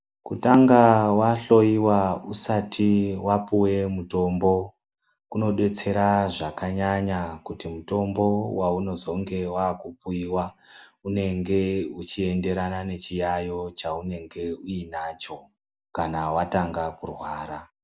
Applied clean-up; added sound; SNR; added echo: none; none; none; none.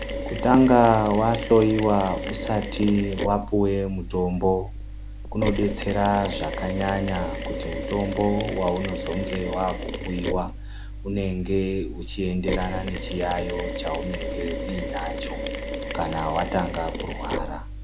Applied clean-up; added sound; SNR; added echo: none; Mechanisms; 6 dB; none.